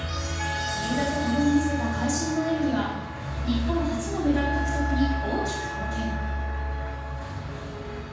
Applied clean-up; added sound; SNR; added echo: none; Wind instrument, woodwind instrument; 9 dB; reverberation time 1.2 s.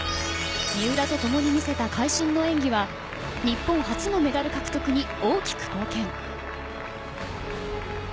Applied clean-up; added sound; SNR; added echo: none; none; none; none.